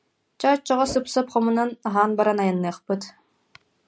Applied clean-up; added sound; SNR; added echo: none; Whoosh, swoosh, swish; 14 dB; none.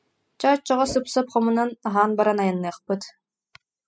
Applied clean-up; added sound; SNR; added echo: classical method spectral subtraction.